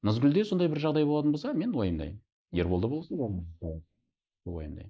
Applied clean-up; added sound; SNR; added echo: neural mask model Resemble Enhance denoiser.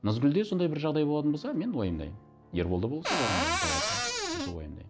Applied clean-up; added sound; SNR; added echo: none; Cupboard open or close; 0 dB; none.